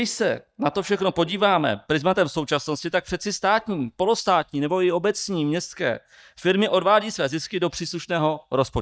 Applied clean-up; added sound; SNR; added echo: neural mask model DeepFilterNet 3.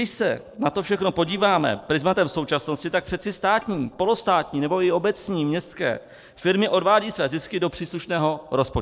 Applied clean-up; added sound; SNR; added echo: neural separator model SepFormer DNS4.